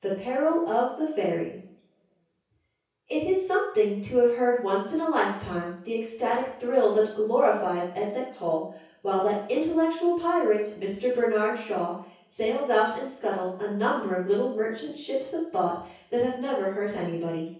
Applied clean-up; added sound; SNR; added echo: none; none; none; reverberation time 0.6 s.